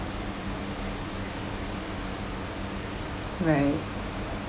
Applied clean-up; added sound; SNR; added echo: none; none; none; none.